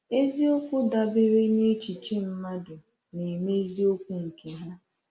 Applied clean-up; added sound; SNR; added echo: none; none; none; none.